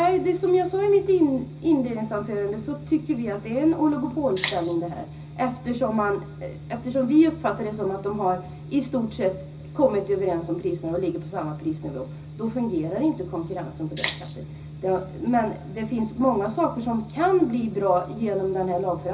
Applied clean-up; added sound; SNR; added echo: none; Rattle (instrument); 8 dB; reverberation time 0.4 s.